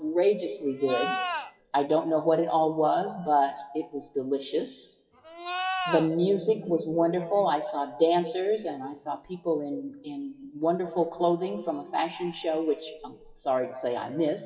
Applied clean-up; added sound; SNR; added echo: classical method WPE with log-MMSE.